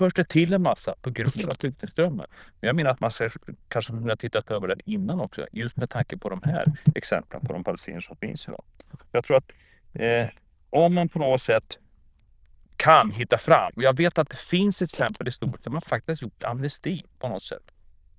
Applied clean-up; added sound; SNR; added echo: neural diffusion model UNIVERSE++.